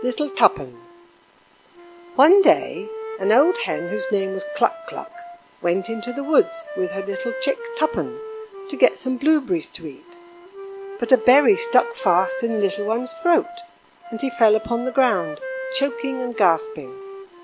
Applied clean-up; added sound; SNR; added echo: none; Wind instrument, woodwind instrument; 11 dB; none.